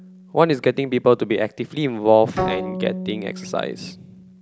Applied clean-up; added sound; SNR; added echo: none; Bowed string instrument; 10 dB; none.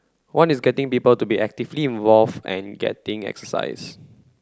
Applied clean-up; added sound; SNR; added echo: none; none; none; none.